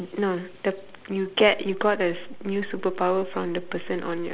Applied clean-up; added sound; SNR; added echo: none; Bicycle; 12 dB; none.